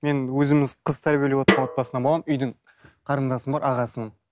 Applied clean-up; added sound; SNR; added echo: none; Snare drum; 3 dB; none.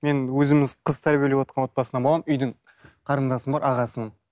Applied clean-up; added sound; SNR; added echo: none; none; none; none.